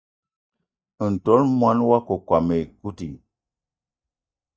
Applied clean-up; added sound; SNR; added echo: neural mask model DeepFilterNet 3.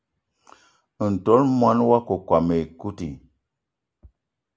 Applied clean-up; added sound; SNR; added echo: none; none; none; none.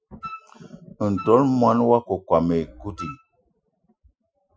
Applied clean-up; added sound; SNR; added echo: classical method Wiener filter.